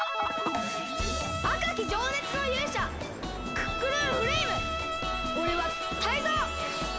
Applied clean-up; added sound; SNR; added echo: none; Bowed string instrument; 3 dB; none.